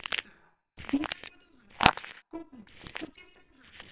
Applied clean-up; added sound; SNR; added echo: neural separator model SepFormer WHAMR!.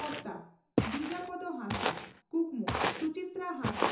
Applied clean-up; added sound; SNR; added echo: none; Walk, footsteps; -2 dB; reverberation time 0.5 s.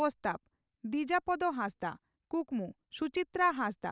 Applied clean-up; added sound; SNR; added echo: none; none; none; none.